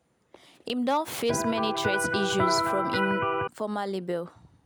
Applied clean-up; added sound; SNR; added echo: none; Electric guitar; -3 dB; none.